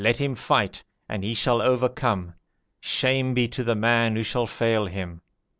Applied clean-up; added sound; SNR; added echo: none; none; none; none.